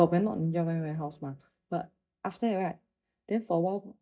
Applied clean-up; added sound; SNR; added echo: neural mask model DeepFilterNet 3.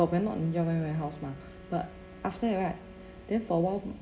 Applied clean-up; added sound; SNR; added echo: none; Wind instrument, woodwind instrument; 20 dB; reverberation time 2.5 s.